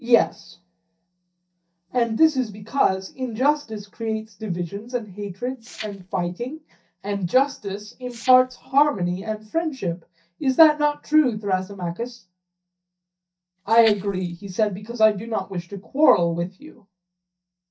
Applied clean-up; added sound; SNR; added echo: neural mask model DeepFilterNet 3.